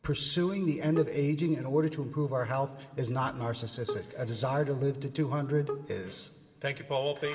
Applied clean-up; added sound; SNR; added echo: none; Bowed string instrument; 13 dB; reverberation time 2.2 s.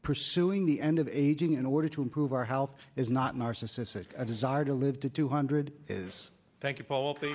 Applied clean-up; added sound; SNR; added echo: none; none; none; none.